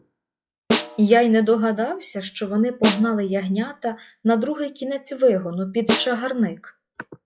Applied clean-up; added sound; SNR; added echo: classical method log-MMSE.